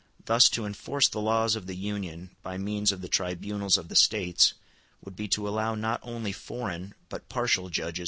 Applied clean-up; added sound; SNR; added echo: none; none; none; none.